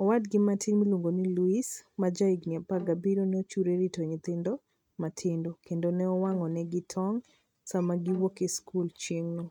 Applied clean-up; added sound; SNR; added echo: neural mask model RNNoise.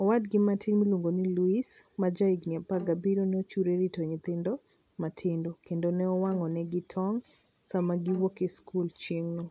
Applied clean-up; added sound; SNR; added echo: none; Bowed string instrument; 20 dB; none.